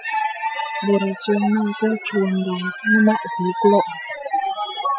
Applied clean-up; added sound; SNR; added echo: classical method spectral subtraction.